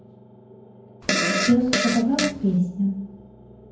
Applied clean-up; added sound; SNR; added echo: none; Fart; 0 dB; reverberation time 0.9 s.